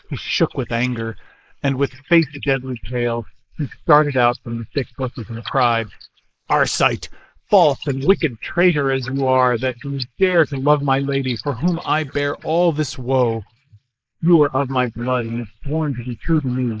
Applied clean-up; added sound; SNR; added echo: neural mask model Resemble Enhance denoiser.